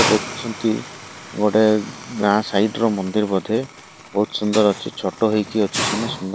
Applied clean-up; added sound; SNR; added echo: none; Hiss; 9 dB; none.